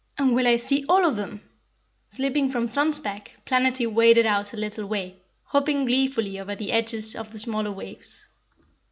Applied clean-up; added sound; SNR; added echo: none; none; none; none.